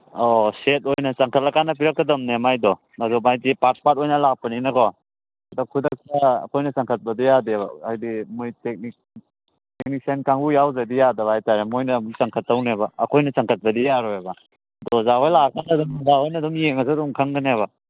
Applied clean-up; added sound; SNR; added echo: neural separator model SepFormer DNS4.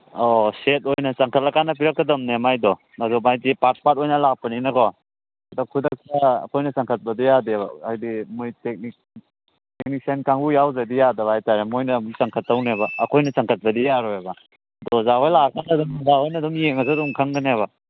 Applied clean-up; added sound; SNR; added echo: none; Chirp, tweet; 16 dB; none.